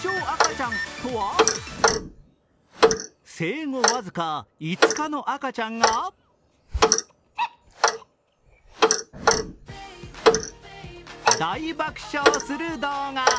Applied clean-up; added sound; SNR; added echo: none; Clock; -5 dB; none.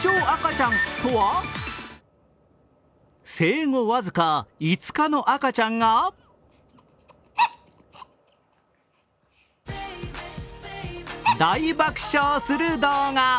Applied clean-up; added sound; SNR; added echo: none; none; none; none.